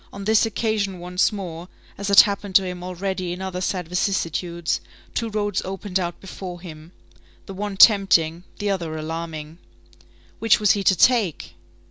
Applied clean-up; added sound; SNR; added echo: none; none; none; none.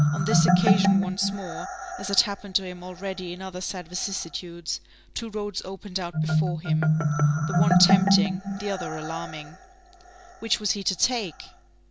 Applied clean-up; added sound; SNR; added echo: none; Marimba, xylophone; -4 dB; none.